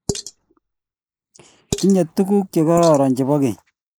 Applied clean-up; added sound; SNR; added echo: neural mask model Resemble Enhance denoiser.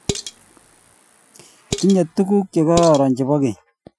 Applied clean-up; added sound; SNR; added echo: classical method Wiener filter.